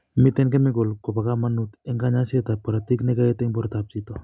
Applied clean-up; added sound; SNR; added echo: none; none; none; none.